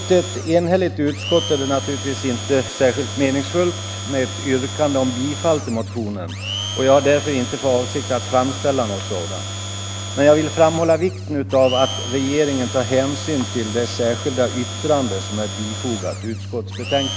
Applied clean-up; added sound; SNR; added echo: none; Organ + Domestic sounds, home sounds; 7 dB; none.